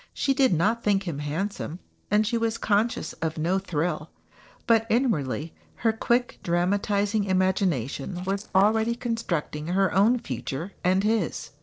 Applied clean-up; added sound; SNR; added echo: neural separator model SepFormer DNS4.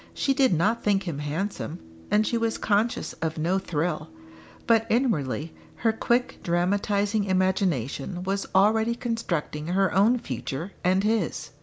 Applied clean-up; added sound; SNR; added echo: none; none; none; none.